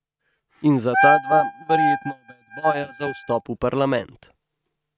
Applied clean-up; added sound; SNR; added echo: neural mask model RNNoise.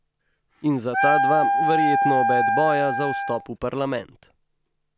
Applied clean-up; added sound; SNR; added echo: none; Wind instrument, woodwind instrument; -4 dB; none.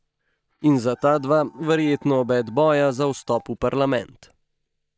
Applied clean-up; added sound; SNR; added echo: neural mask model DeepFilterNet 3.